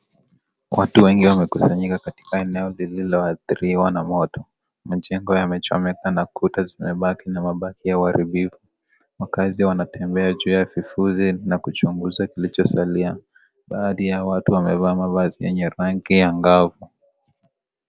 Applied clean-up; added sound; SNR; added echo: none; none; none; none.